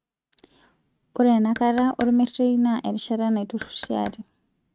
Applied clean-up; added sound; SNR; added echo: neural mask model RNNoise.